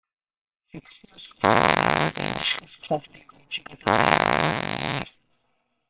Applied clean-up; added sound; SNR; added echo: neural separator model SepFormer WHAMR!.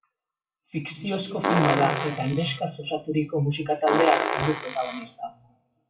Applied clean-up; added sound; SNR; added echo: classical method WPE with log-MMSE.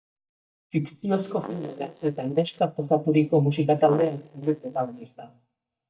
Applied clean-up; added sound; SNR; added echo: neural mask model DeepFilterNet 3.